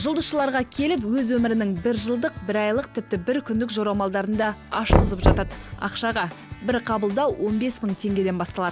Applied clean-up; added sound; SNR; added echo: none; Knock; 1 dB; none.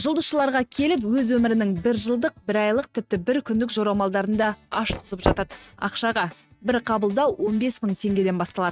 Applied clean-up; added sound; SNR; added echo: neural mask model RNNoise.